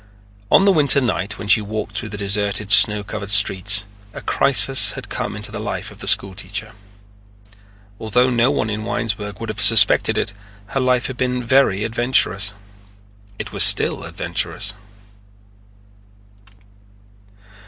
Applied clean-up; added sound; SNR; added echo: none; none; none; none.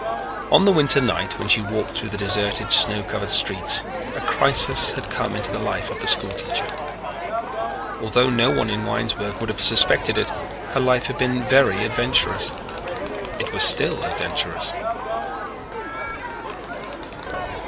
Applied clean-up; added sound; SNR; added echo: none; Crowd; 5 dB; none.